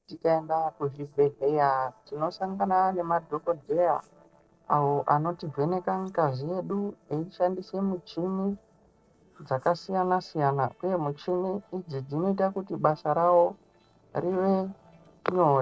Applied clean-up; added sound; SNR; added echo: neural separator model SepFormer DNS4.